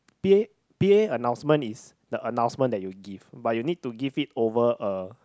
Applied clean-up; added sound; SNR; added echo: none; none; none; none.